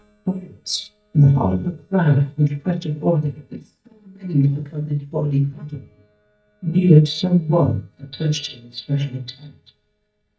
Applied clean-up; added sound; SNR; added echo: neural mask model DeepFilterNet 3.